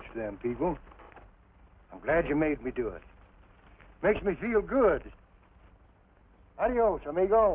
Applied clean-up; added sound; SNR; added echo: none; none; none; none.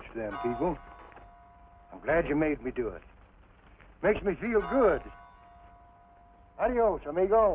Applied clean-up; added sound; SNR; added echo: none; Piano; 17 dB; none.